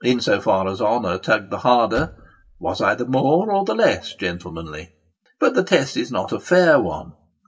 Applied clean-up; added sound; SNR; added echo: none; Slam; 19 dB; reverberation time 0.2 s.